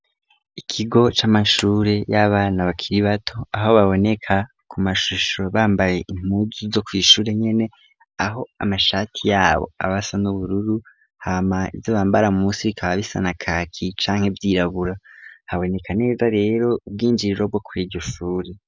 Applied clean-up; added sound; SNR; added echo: none; Clapping; 16 dB; none.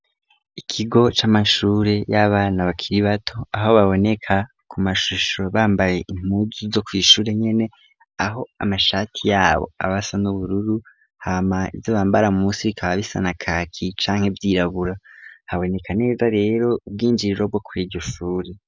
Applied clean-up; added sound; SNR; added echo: none; none; none; none.